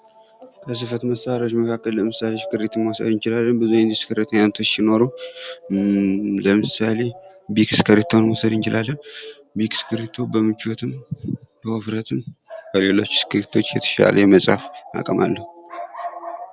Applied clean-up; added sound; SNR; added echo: none; none; none; none.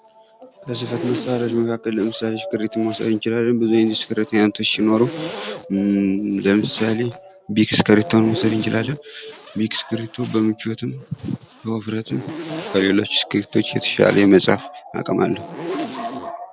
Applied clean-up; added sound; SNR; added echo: none; Zipper (clothing); 15 dB; none.